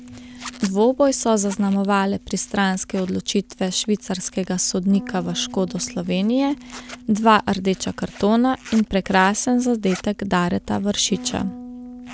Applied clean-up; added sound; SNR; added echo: none; Bass guitar + Zipper (clothing); 18 dB; none.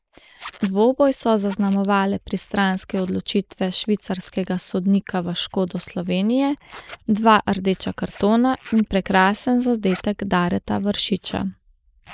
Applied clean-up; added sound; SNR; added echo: neural mask model Resemble Enhance denoiser.